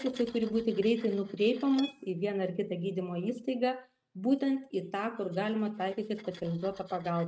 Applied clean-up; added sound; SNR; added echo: neural mask model RNNoise.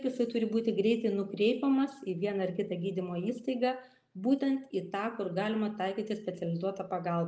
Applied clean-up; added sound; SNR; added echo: none; none; none; none.